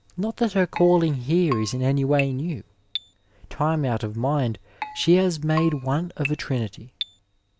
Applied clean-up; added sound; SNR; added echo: none; Keyboard (musical); 13 dB; none.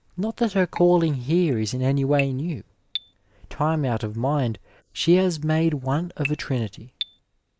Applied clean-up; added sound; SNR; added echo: neural mask model Resemble Enhance denoiser.